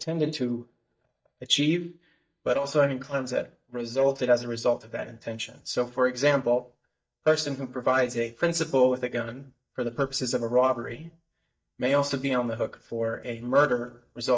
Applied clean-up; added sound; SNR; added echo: neural mask model DeepFilterNet 3.